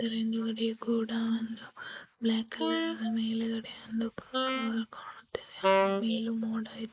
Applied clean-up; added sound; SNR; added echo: neural mask model Resemble Enhance denoiser.